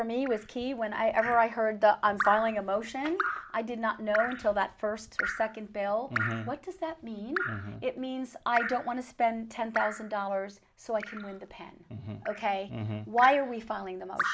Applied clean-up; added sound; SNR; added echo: none; Drip; 8 dB; none.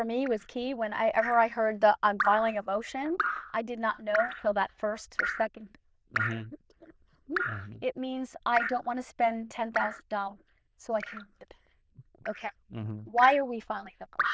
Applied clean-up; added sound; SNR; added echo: neural diffusion model UNIVERSE++.